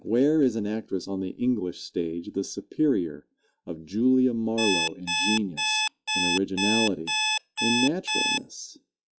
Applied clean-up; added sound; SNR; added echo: classical method log-MMSE.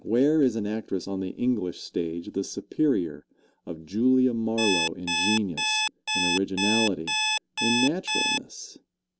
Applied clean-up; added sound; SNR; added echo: none; Alarm; 0 dB; none.